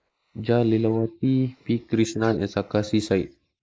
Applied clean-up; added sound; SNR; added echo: neural mask model Resemble Enhance denoiser.